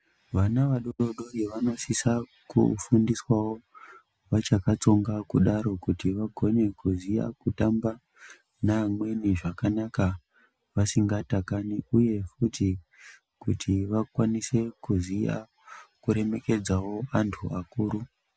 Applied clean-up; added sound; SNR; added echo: none; none; none; none.